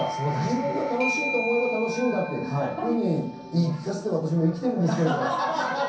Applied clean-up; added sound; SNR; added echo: none; Doorbell; 9 dB; reverberation time 0.6 s.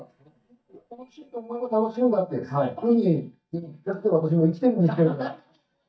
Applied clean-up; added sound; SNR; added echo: neural mask model DeepFilterNet 3.